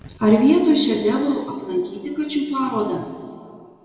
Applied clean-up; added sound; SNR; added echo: none; none; none; reverberation time 2.1 s.